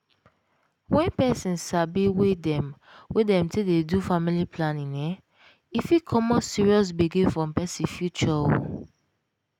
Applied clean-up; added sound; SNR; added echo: none; none; none; none.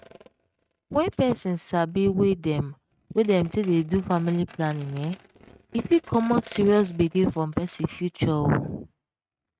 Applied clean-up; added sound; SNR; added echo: neural mask model RNNoise.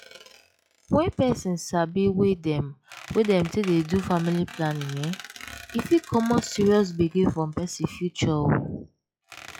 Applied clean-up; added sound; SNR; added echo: classical method log-MMSE.